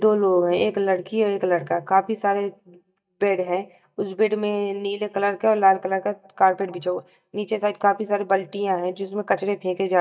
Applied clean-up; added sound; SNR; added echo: neural mask model DeepFilterNet 3.